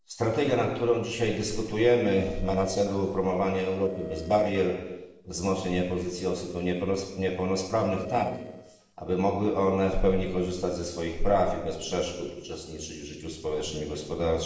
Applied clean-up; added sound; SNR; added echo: neural separator model SepFormer DNS4.